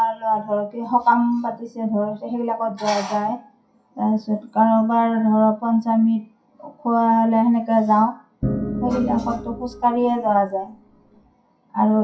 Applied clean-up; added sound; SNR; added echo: classical method WPE with log-MMSE.